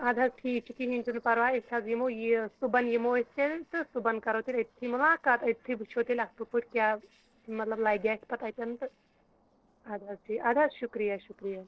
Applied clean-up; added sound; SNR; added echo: neural separator model SepFormer DNS4.